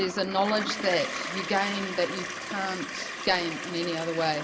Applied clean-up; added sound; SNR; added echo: none; Toilet flush; 6 dB; none.